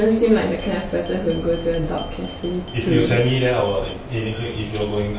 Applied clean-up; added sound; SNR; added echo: none; Glass; 18 dB; none.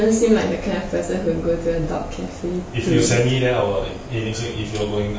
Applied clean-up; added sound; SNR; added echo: none; none; none; none.